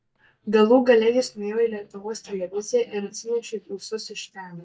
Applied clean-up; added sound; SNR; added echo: neural mask model DeepFilterNet 3.